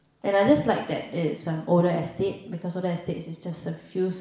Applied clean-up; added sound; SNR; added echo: none; none; none; reverberation time 0.8 s.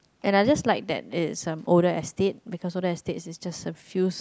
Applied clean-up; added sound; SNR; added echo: none; none; none; none.